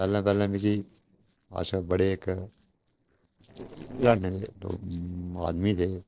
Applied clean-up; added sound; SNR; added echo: neural separator model SepFormer DNS4.